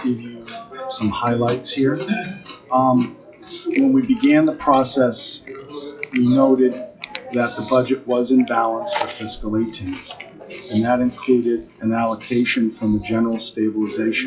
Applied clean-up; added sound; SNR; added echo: classical method WPE with log-MMSE.